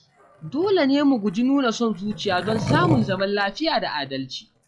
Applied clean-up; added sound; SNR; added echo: classical method log-MMSE.